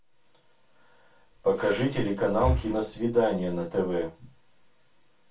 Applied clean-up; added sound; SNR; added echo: none; Breathing; 7 dB; reverberation time 0.2 s.